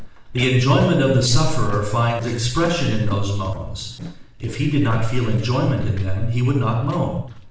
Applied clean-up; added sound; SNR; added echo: neural separator model SepFormer DNS4.